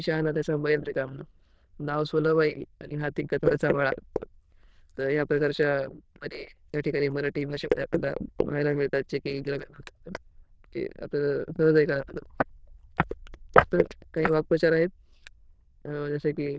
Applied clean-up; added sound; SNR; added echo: neural diffusion model UNIVERSE++.